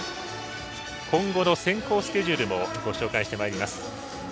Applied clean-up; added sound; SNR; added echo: none; none; none; none.